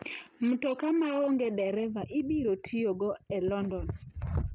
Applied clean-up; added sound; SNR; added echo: none; none; none; none.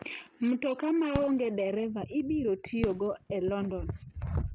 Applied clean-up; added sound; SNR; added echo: none; Fireworks; 13 dB; none.